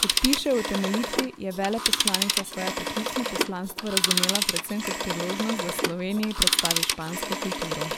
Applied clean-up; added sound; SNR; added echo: none; Telephone; -2 dB; none.